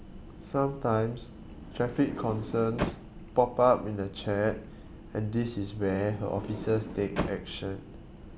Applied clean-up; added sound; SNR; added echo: none; Sliding door; 9 dB; none.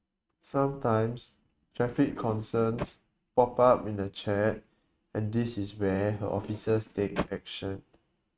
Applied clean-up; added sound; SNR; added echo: neural mask model RNNoise.